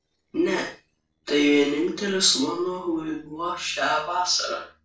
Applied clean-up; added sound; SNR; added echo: neural separator model SepFormer DNS4.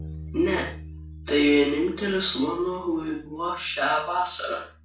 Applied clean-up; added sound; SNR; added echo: none; Bass guitar; 17 dB; reverberation time 0.3 s.